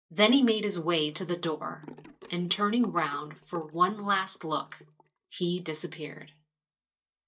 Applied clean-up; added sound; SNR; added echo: neural mask model DeepFilterNet 3.